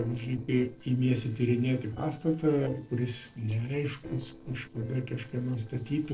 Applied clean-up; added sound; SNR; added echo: neural separator model SepFormer DNS4.